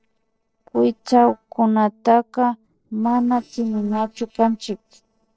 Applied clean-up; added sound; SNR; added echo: neural separator model SepFormer DNS4.